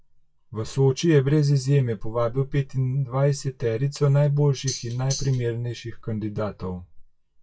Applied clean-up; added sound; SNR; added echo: classical method WPE with log-MMSE.